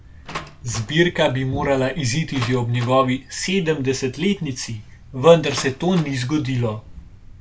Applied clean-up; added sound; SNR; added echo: none; Thump, thud + Door; 16 dB; none.